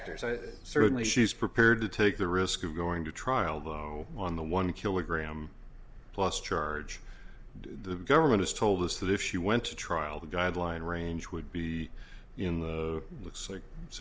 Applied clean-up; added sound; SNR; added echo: none; none; none; none.